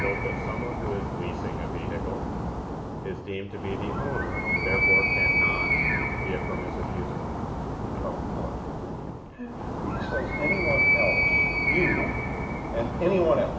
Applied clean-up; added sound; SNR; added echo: none; Animal; -5 dB; reverberation time 2.3 s.